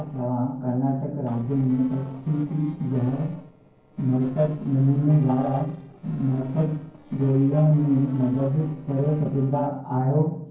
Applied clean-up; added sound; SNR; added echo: neural separator model SepFormer DNS4.